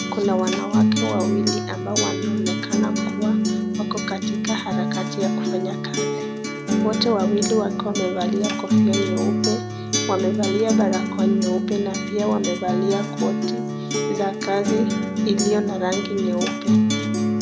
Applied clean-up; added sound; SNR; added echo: none; Acoustic guitar; -4 dB; none.